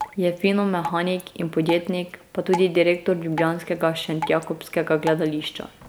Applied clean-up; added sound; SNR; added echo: none; Drip; 13 dB; none.